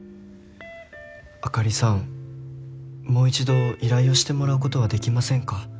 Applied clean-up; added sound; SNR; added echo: none; none; none; none.